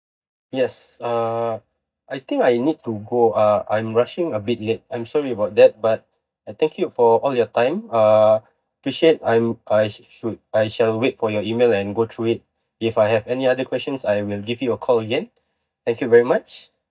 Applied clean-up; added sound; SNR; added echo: neural mask model DeepFilterNet 3.